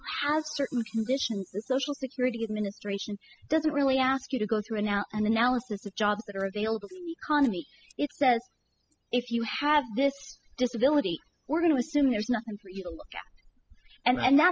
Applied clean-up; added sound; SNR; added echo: classical method spectral subtraction.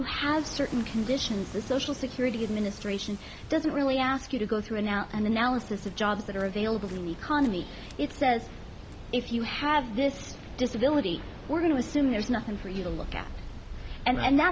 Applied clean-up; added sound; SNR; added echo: none; Waves, surf; 14 dB; none.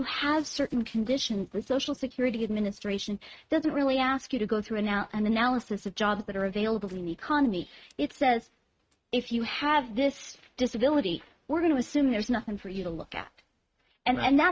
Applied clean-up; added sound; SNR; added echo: neural mask model RNNoise.